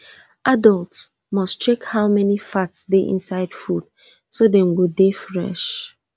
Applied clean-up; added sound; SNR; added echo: none; none; none; none.